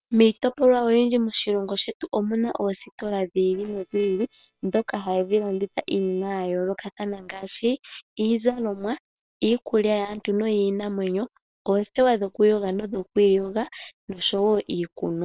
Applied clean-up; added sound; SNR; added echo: neural separator model SepFormer WHAM!.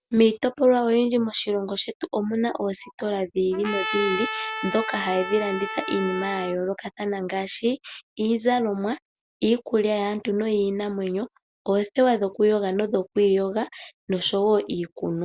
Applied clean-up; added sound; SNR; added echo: none; Trumpet; 7 dB; none.